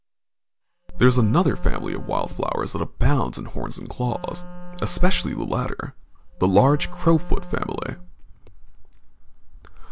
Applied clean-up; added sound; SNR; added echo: none; Wind instrument, woodwind instrument; 19 dB; none.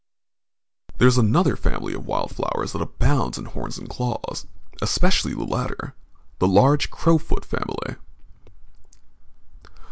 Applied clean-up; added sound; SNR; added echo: none; none; none; none.